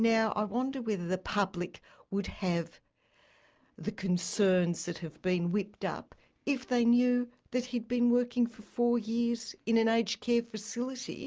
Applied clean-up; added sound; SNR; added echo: none; none; none; none.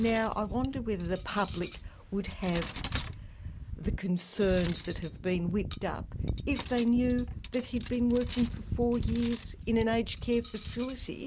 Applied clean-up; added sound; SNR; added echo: none; Cutlery, silverware; 6 dB; none.